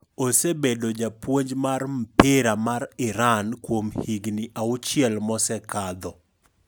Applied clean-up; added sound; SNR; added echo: none; none; none; none.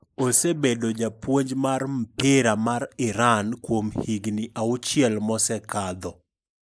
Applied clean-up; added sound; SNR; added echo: neural mask model Resemble Enhance denoiser.